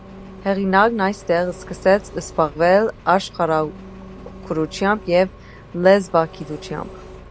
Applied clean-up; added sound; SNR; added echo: none; Engine; 18 dB; none.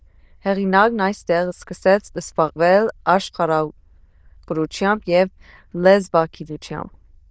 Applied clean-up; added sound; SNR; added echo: neural diffusion model UNIVERSE++.